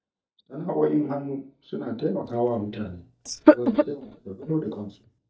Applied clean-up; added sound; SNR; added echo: neural mask model DeepFilterNet 3.